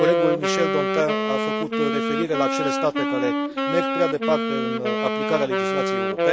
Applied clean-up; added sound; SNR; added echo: none; Wind instrument, woodwind instrument; -2 dB; none.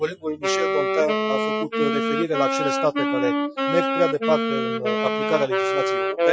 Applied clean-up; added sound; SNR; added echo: classical method Wiener filter.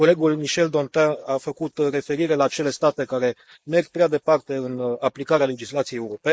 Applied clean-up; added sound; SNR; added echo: neural mask model Resemble Enhance denoiser.